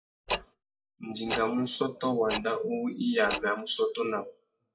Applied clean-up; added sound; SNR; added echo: classical method WPE with log-MMSE.